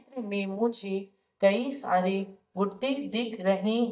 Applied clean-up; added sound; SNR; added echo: neural mask model DeepFilterNet 3.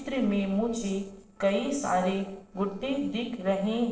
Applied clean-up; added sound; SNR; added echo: neural separator model SepFormer DNS4.